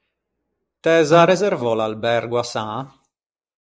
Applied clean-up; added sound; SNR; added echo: neural mask model Resemble Enhance denoiser.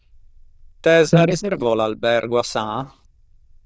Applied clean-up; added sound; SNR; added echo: neural diffusion model UNIVERSE++.